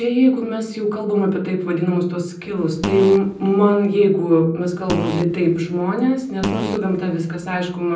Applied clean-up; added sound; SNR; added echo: none; Fart; 9 dB; reverberation time 0.6 s.